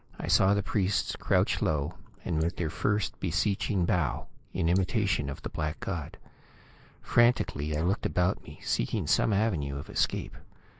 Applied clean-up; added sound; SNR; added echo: neural mask model Resemble Enhance denoiser.